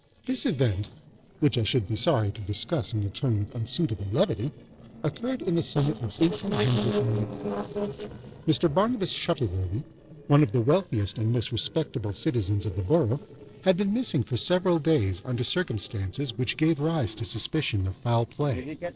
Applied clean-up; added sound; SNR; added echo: neural separator model SepFormer DNS4.